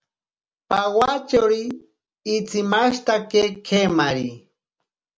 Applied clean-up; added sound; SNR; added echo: none; none; none; none.